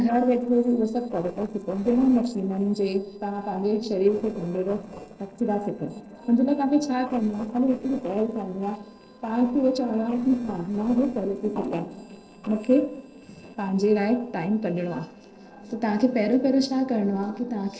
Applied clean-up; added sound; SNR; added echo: neural separator model SepFormer DNS4.